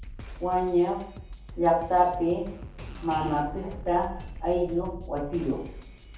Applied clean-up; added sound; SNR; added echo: none; Drum kit; 12 dB; reverberation time 0.7 s.